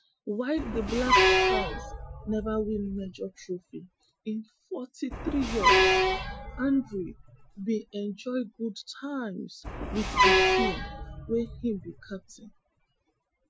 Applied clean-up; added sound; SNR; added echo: classical method Wiener filter.